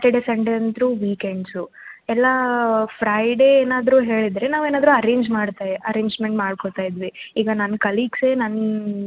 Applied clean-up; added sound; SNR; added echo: none; none; none; none.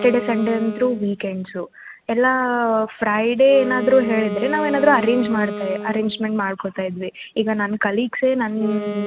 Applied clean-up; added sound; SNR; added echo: none; Wind instrument, woodwind instrument; 11 dB; none.